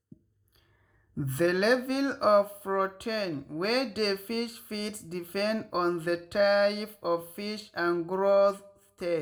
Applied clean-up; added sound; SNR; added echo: none; none; none; reverberation time 0.3 s.